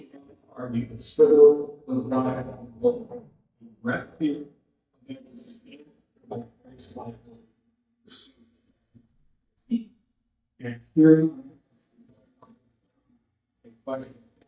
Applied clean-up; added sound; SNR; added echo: neural mask model DeepFilterNet 3.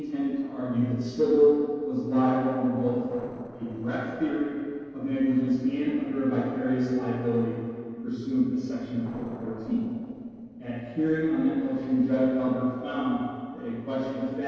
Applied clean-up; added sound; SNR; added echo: neural separator model SepFormer DNS4.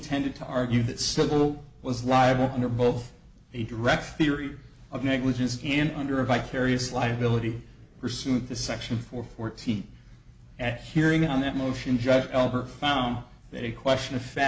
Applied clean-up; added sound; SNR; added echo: none; none; none; none.